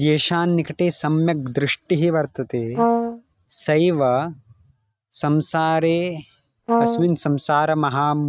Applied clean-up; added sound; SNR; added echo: neural mask model RNNoise.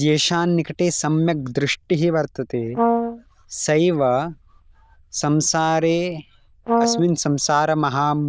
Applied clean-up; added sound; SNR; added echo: neural diffusion model UNIVERSE++.